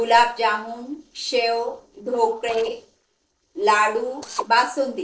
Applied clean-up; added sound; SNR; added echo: neural separator model SepFormer DNS4.